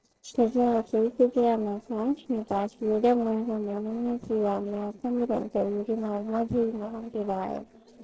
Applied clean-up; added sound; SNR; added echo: neural separator model SepFormer DNS4.